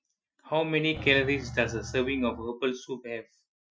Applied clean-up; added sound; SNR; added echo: classical method Wiener filter.